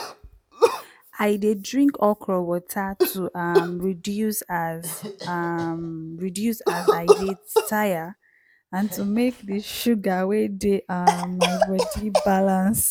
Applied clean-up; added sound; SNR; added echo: none; Cough; 3 dB; none.